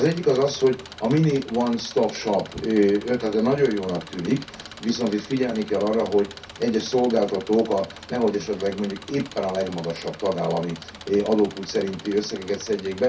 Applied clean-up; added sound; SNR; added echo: none; Engine; 18 dB; reverberation time 0.3 s.